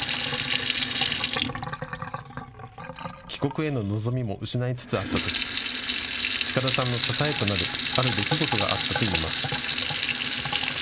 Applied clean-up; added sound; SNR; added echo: none; Sink (filling or washing) / Water tap, faucet; -2 dB; none.